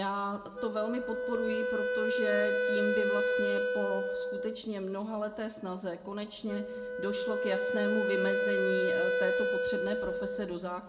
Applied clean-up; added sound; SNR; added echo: none; Wind instrument, woodwind instrument; -3 dB; reverberation time 1.6 s.